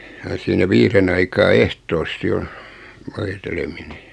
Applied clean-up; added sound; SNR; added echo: none; none; none; none.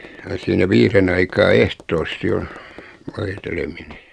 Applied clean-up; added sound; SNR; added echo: neural mask model RNNoise.